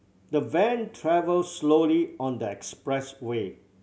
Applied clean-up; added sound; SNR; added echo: none; none; none; none.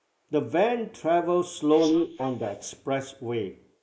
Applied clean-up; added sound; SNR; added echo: neural mask model Resemble Enhance denoiser.